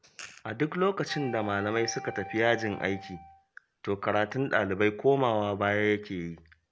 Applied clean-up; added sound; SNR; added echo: none; Wind instrument, woodwind instrument; 15 dB; none.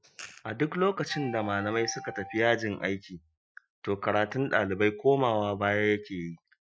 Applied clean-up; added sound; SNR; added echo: classical method Wiener filter.